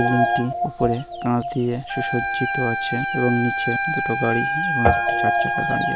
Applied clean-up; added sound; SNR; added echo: none; Wind instrument, woodwind instrument + Guitar; -1 dB; none.